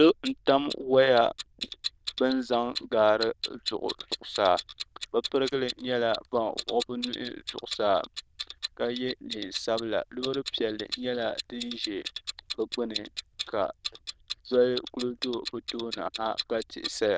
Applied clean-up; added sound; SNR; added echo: neural diffusion model UNIVERSE++.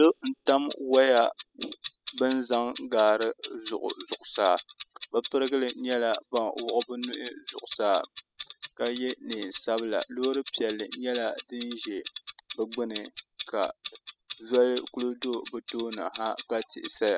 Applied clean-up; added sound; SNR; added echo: classical method spectral subtraction.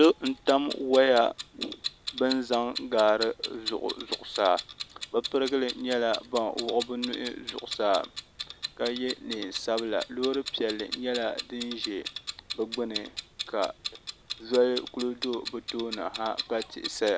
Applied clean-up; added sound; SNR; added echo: none; Clock; 10 dB; none.